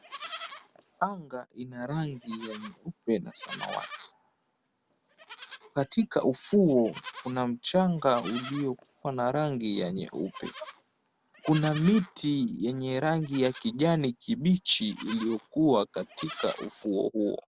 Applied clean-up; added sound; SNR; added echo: none; Livestock, farm animals, working animals; 15 dB; none.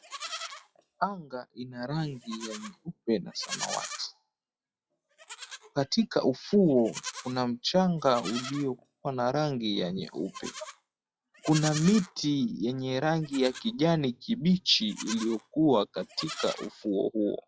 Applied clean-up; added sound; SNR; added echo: classical method log-MMSE.